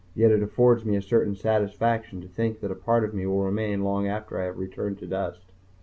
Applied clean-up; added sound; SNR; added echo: none; none; none; none.